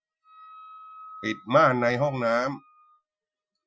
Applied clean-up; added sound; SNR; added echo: classical method Wiener filter.